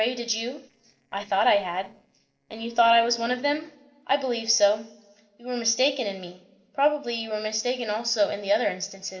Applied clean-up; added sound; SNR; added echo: neural separator model SepFormer DNS4.